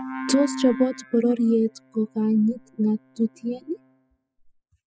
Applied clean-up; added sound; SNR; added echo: classical method spectral subtraction.